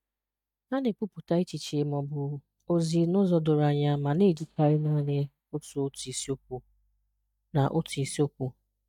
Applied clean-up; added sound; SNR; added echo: neural mask model DeepFilterNet 3.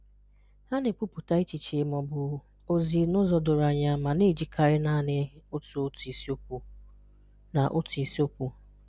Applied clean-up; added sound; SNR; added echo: none; none; none; none.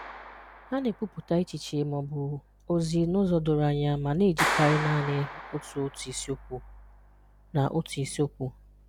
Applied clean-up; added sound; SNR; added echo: none; Clapping; 9 dB; none.